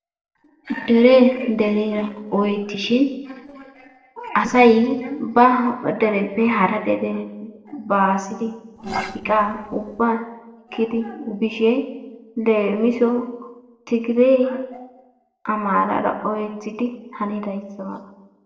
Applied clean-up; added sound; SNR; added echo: neural separator model SepFormer DNS4.